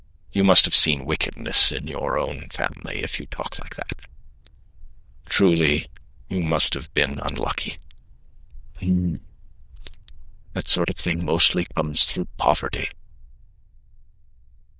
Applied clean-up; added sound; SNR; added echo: neural diffusion model UNIVERSE++.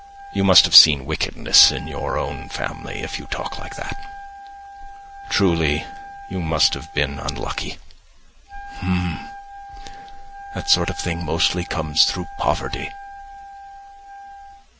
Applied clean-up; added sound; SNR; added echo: none; Wind instrument, woodwind instrument; 14 dB; none.